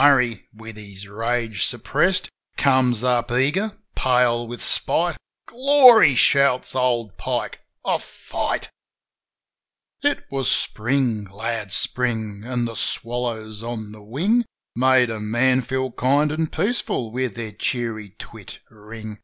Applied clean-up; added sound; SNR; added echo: none; none; none; none.